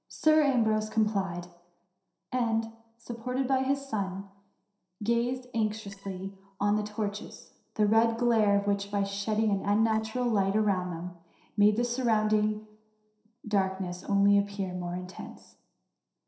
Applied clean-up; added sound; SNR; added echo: neural separator model SepFormer DNS4.